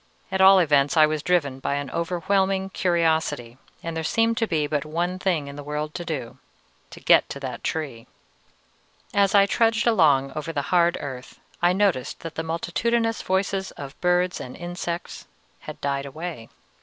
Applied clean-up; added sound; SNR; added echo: none; none; none; none.